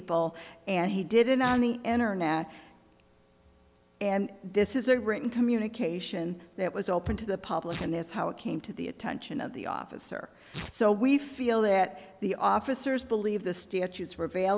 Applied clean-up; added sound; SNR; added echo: none; Tearing; 19 dB; none.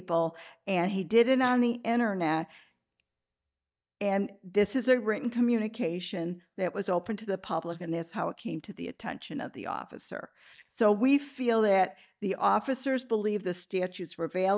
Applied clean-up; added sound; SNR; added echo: neural mask model DeepFilterNet 3.